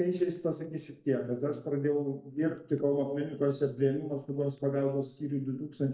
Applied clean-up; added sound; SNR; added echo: neural mask model DeepFilterNet 3.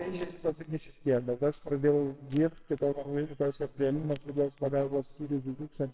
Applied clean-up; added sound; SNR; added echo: neural separator model SepFormer WHAMR!.